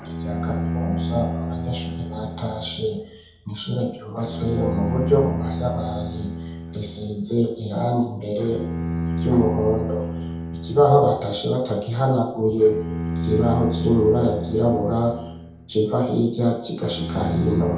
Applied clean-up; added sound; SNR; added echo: none; Bowed string instrument; 5 dB; reverberation time 0.8 s.